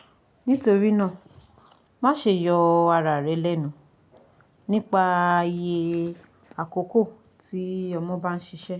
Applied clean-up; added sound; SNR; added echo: none; none; none; none.